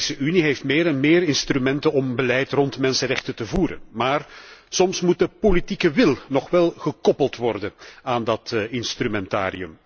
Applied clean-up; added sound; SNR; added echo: none; none; none; none.